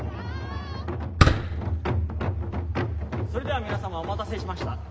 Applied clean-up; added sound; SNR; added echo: none; Fireworks; -4 dB; none.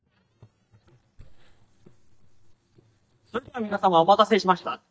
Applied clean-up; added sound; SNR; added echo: neural mask model DeepFilterNet 3.